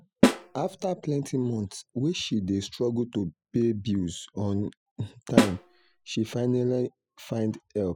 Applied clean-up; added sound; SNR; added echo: classical method spectral subtraction.